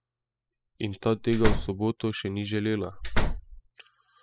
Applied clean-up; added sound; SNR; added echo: classical method spectral subtraction.